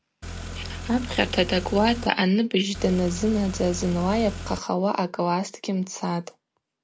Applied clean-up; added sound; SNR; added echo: none; Car; 9 dB; none.